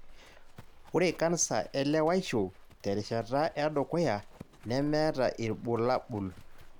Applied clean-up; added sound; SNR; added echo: none; Livestock, farm animals, working animals; 17 dB; none.